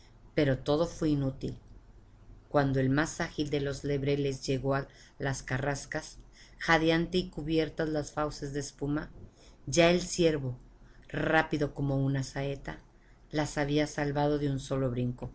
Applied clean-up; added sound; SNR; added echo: none; none; none; none.